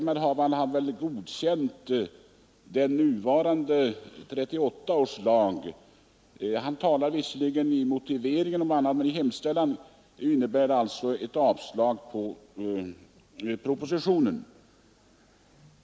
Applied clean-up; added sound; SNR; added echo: none; none; none; none.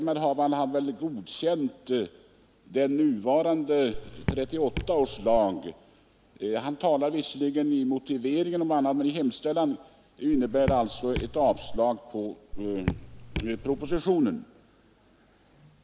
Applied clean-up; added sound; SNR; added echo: none; Raindrop / Drip; 7 dB; none.